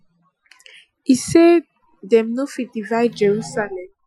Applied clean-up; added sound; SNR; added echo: classical method Wiener filter.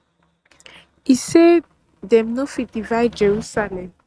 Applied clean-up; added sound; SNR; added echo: neural mask model RNNoise.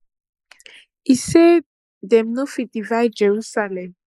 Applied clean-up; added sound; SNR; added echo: neural mask model Resemble Enhance denoiser.